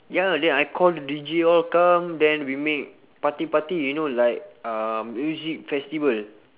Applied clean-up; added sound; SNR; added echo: none; none; none; none.